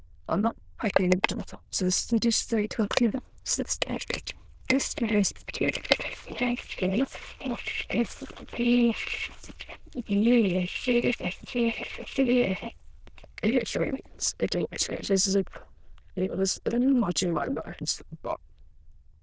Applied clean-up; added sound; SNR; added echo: neural diffusion model UNIVERSE++.